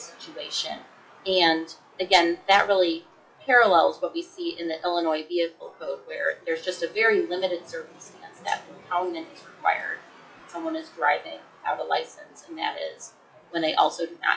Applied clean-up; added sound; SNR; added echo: classical method WPE with log-MMSE.